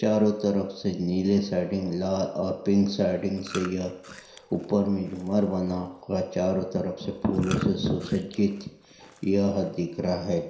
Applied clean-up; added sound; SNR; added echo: none; Chewing, mastication; 20 dB; reverberation time 0.7 s.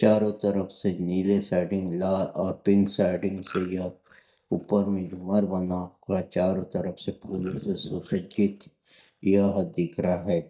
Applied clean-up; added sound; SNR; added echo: neural mask model DeepFilterNet 3.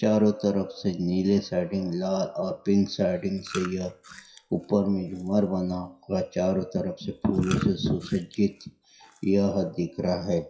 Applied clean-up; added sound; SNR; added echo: classical method WPE with log-MMSE.